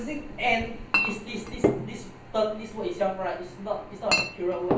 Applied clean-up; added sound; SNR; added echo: none; Chink, clink; 0 dB; reverberation time 0.5 s.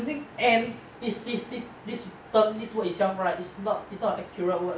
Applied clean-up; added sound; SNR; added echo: none; none; none; none.